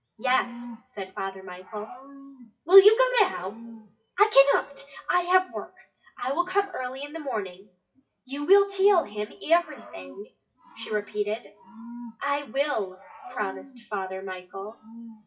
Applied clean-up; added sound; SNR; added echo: classical method WPE with log-MMSE.